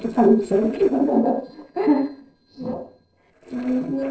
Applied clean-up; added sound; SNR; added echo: neural separator model SepFormer DNS4.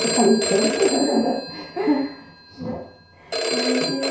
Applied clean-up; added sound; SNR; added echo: none; Telephone; 4 dB; reverberation time 0.6 s.